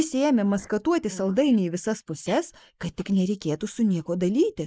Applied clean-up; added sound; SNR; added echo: neural mask model Resemble Enhance denoiser.